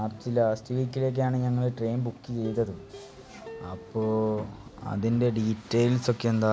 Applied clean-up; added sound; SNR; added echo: none; Plucked string instrument; 20 dB; none.